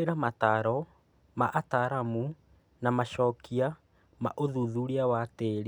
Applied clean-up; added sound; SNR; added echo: none; none; none; none.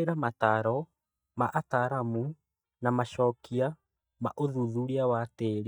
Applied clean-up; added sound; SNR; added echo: neural mask model DeepFilterNet 3.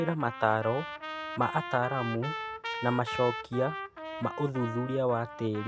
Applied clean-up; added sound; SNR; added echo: none; Trumpet; 8 dB; none.